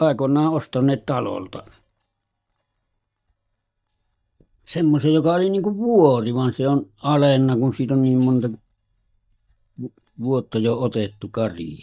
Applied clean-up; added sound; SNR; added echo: neural mask model DeepFilterNet 3.